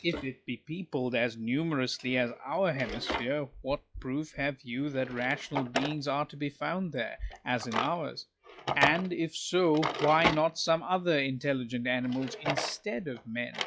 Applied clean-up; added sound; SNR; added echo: classical method log-MMSE.